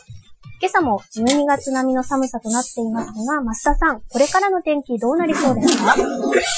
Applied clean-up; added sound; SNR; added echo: classical method Wiener filter.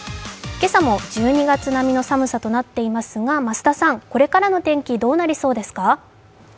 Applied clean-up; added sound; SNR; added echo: none; none; none; none.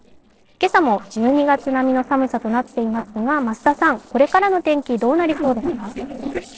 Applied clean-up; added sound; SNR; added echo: neural separator model SepFormer DNS4.